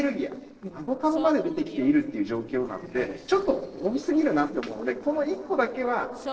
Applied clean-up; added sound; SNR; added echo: neural separator model SepFormer DNS4.